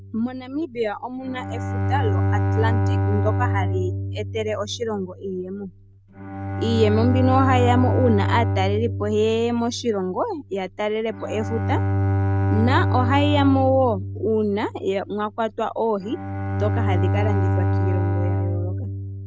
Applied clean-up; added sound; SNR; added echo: none; Bowed string instrument; -1 dB; none.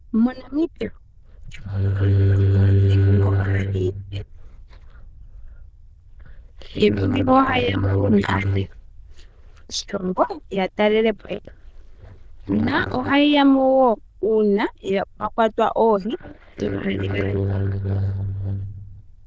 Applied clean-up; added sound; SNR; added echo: neural diffusion model UNIVERSE++.